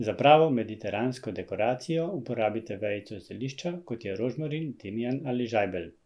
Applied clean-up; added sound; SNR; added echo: none; none; none; none.